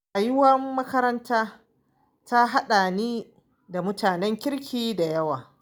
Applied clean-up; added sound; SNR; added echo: none; none; none; none.